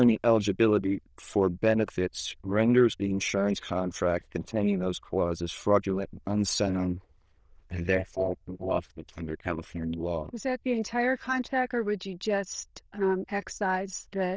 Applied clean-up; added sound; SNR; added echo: neural diffusion model UNIVERSE++.